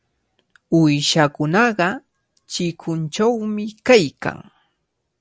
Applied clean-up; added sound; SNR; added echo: none; none; none; none.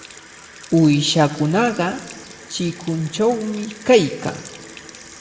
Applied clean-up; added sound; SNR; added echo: none; Sink (filling or washing) / Water tap, faucet; 19 dB; reverberation time 1.3 s.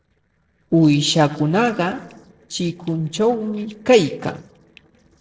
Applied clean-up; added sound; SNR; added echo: neural separator model SepFormer DNS4.